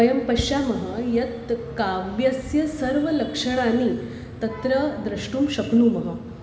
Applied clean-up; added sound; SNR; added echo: none; none; none; reverberation time 1.7 s.